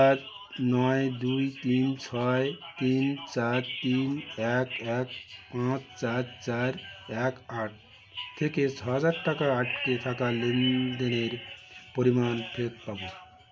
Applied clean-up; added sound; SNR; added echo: none; none; none; none.